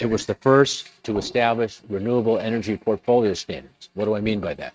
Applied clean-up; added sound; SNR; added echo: neural mask model RNNoise.